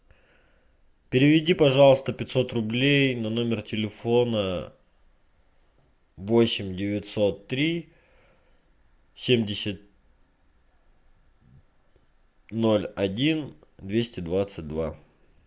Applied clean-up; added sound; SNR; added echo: none; none; none; none.